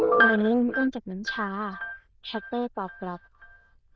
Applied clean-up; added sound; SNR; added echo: neural diffusion model UNIVERSE++.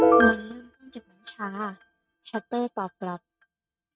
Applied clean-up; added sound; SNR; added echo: neural mask model RNNoise.